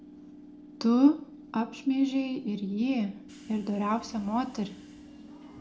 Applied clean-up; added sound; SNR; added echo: none; Subway, metro, underground / Train; 18 dB; reverberation time 0.3 s.